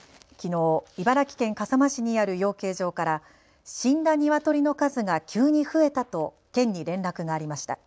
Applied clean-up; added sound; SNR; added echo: none; none; none; none.